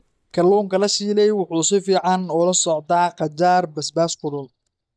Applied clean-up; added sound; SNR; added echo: neural mask model DeepFilterNet 3.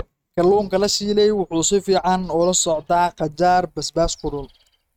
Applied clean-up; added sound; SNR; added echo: neural mask model RNNoise.